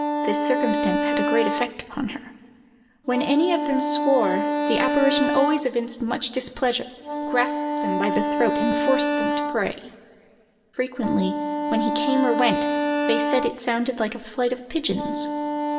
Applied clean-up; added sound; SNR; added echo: none; Wind instrument, woodwind instrument; 1 dB; reverberation time 1.5 s.